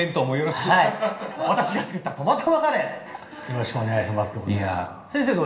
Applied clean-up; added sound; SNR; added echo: none; none; none; reverberation time 0.8 s.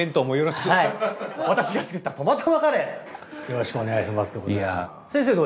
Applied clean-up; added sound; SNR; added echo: none; none; none; none.